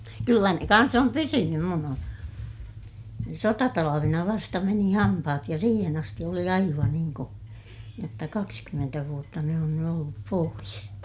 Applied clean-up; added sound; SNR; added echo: none; none; none; none.